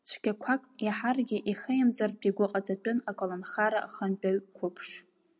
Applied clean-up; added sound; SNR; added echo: none; none; none; none.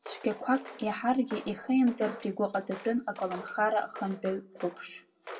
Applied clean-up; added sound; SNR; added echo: none; Walk, footsteps; 16 dB; reverberation time 0.1 s.